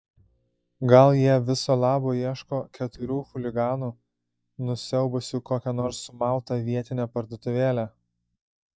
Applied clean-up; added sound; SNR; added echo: neural mask model DeepFilterNet 3.